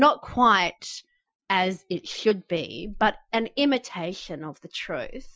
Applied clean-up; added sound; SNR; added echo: classical method Wiener filter.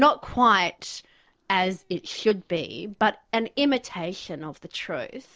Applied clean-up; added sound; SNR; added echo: neural separator model SepFormer DNS4.